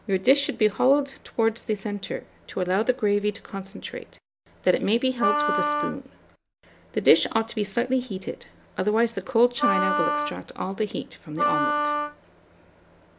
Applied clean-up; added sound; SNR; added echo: none; Wind instrument, woodwind instrument; 1 dB; none.